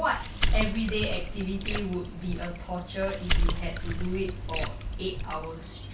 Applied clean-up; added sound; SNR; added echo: none; Water / Splash, splatter; -2 dB; none.